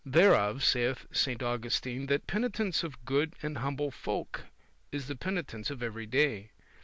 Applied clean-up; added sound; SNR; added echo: none; none; none; none.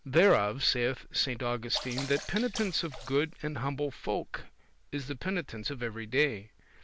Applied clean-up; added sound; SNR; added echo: none; Sink (filling or washing) / Water / Splash, splatter; 12 dB; none.